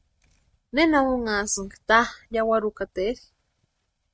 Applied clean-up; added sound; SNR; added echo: neural mask model RNNoise.